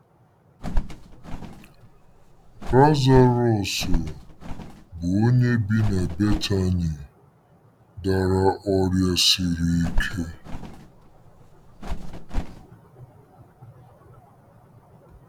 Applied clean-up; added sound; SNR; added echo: none; Bird; 5 dB; none.